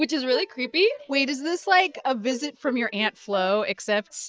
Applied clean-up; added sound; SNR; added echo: neural mask model DeepFilterNet 3.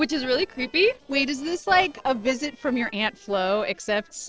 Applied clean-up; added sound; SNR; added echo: neural separator model SepFormer DNS4.